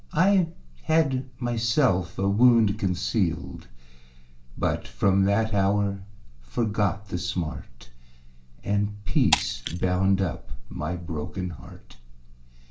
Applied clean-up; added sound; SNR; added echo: none; Shatter; 9 dB; reverberation time 0.2 s.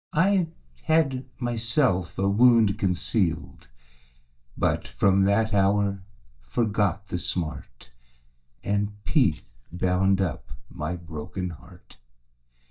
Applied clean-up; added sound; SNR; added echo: neural mask model DeepFilterNet 3.